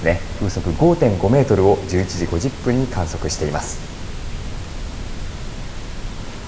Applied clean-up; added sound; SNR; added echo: none; Water; 13 dB; reverberation time 1.8 s.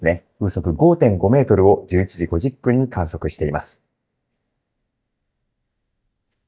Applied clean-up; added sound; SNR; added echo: neural mask model DeepFilterNet 3.